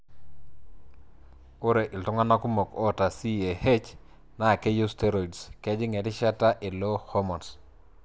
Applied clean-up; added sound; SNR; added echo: none; none; none; none.